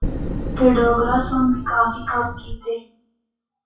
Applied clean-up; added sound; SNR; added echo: classical method WPE with log-MMSE.